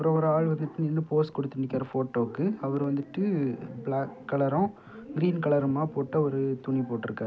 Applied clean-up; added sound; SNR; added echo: none; none; none; none.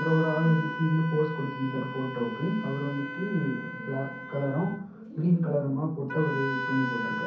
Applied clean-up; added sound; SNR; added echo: none; Wind instrument, woodwind instrument; 8 dB; reverberation time 0.6 s.